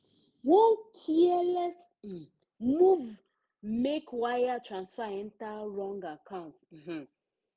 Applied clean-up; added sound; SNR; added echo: none; none; none; none.